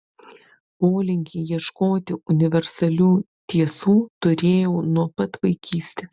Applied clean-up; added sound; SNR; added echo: none; none; none; none.